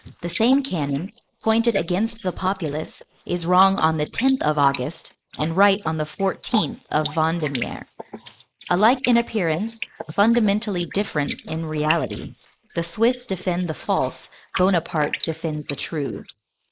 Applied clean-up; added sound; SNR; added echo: neural mask model Resemble Enhance denoiser.